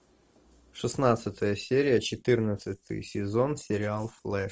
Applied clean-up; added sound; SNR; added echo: none; none; none; none.